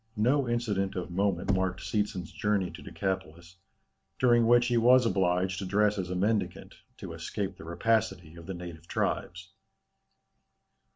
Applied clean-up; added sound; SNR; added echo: none; Knock / Wood; 9 dB; none.